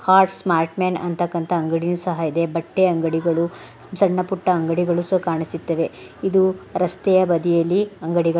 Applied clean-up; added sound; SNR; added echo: none; none; none; none.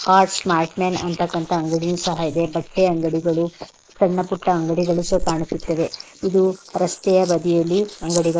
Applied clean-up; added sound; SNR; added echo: neural mask model Resemble Enhance denoiser.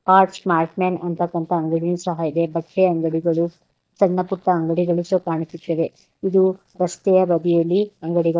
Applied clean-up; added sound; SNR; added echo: neural mask model DeepFilterNet 3.